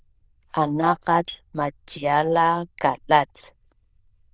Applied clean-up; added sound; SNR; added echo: neural diffusion model UNIVERSE++.